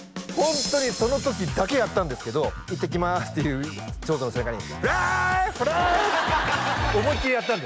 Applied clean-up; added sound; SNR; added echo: none; none; none; none.